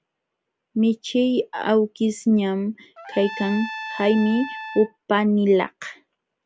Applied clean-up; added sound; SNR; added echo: none; Trumpet; 12 dB; none.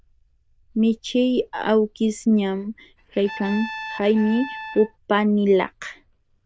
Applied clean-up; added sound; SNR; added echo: neural diffusion model UNIVERSE++.